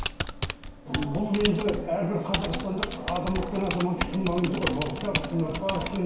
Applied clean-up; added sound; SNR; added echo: none; Typing; 4 dB; reverberation time 0.6 s.